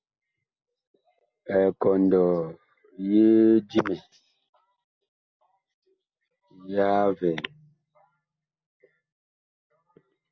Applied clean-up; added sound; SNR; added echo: none; none; none; none.